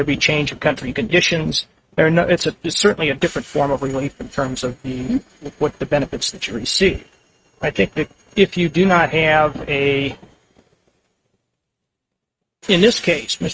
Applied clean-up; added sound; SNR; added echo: neural mask model RNNoise.